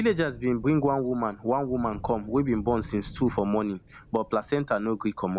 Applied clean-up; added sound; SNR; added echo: none; Thunder / Rain; 17 dB; none.